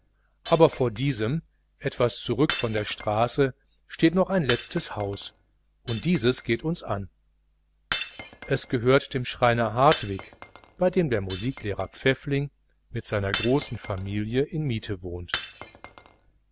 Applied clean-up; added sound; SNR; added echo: none; Shatter; 14 dB; none.